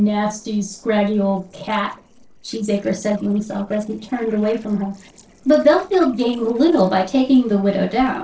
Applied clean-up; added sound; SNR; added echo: neural separator model SepFormer DNS4.